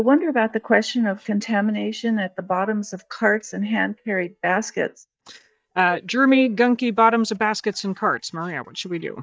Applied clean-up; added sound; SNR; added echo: neural mask model DeepFilterNet 3.